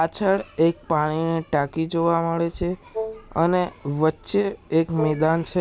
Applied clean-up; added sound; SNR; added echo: none; Wind instrument, woodwind instrument; 9 dB; none.